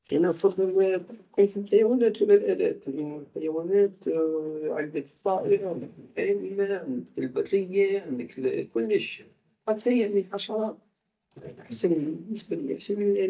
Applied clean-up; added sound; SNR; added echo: neural mask model DeepFilterNet 3.